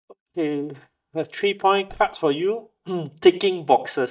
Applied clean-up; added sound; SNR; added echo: neural mask model DeepFilterNet 3.